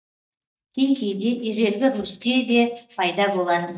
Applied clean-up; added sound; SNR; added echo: neural mask model DeepFilterNet 3.